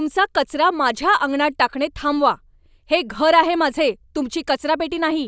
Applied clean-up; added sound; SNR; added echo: none; none; none; none.